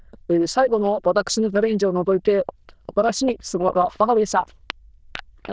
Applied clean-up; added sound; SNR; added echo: neural diffusion model UNIVERSE++.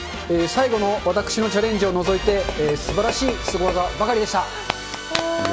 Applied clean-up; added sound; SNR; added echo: none; Tap / Glass; 9 dB; none.